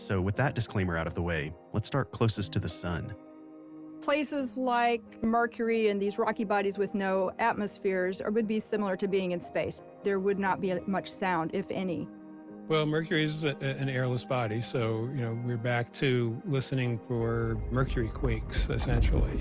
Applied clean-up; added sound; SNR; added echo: none; none; none; none.